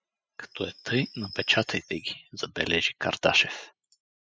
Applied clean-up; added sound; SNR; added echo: classical method spectral subtraction.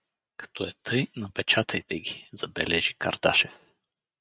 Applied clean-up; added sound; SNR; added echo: neural mask model RNNoise.